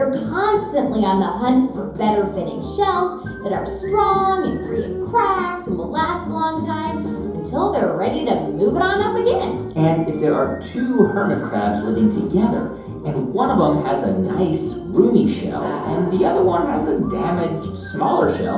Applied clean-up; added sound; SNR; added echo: none; none; none; reverberation time 2.8 s.